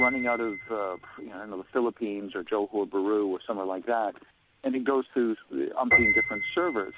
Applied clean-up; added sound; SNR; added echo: none; Piano; 3 dB; none.